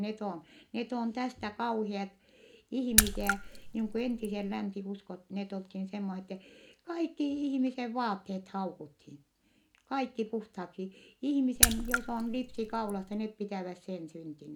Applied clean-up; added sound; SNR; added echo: none; Raindrop / Splash, splatter; -3 dB; none.